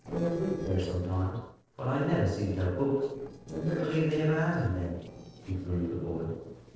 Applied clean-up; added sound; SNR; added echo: neural separator model SepFormer DNS4.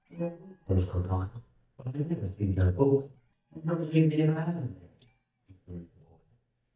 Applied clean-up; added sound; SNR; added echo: neural mask model DeepFilterNet 3.